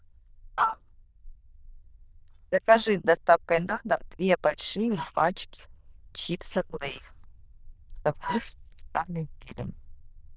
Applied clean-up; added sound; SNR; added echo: neural diffusion model UNIVERSE++.